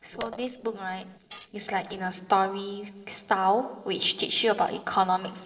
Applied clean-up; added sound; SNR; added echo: neural separator model SepFormer DNS4.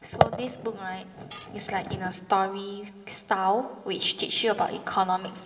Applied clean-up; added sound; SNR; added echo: none; Tools; 19 dB; reverberation time 1.9 s.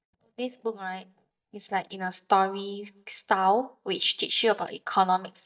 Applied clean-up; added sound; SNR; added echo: neural mask model DeepFilterNet 3.